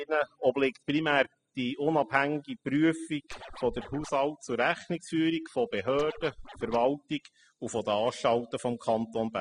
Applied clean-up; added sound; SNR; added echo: classical method spectral subtraction.